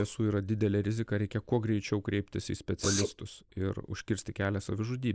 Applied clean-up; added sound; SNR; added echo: neural mask model Resemble Enhance denoiser.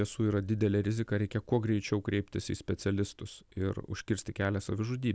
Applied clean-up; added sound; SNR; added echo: none; none; none; none.